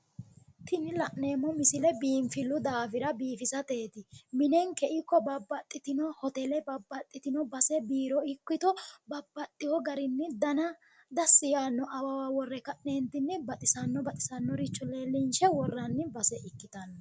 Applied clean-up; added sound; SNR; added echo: none; none; none; none.